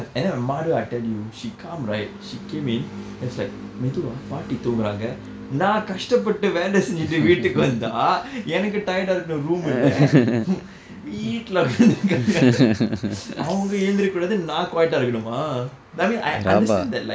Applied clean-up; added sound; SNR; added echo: none; none; none; none.